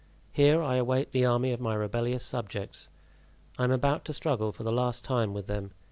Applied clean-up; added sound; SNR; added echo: none; none; none; none.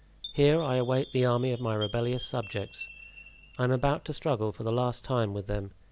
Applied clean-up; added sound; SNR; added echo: none; Chime; 12 dB; none.